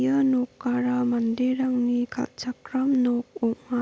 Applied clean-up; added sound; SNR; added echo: none; none; none; none.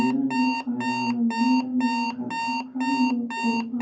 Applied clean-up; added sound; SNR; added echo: none; Alarm; 5 dB; reverberation time 0.9 s.